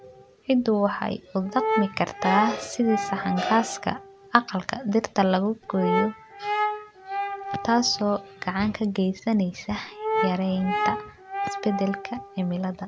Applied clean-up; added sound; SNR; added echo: none; Brass instrument; 6 dB; none.